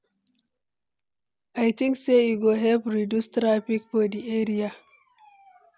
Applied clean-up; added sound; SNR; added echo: none; none; none; none.